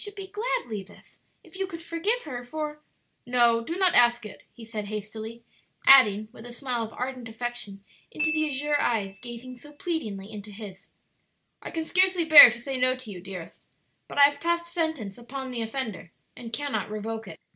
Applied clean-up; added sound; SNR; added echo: none; Glockenspiel; 11 dB; none.